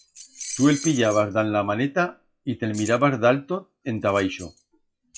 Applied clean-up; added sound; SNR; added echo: classical method log-MMSE.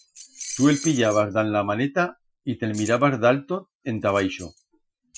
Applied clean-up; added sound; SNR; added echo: classical method Wiener filter.